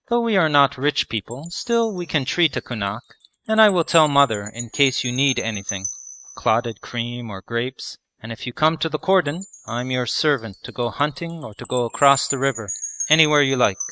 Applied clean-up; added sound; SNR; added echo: neural mask model RNNoise.